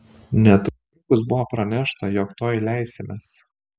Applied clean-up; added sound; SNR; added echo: none; none; none; none.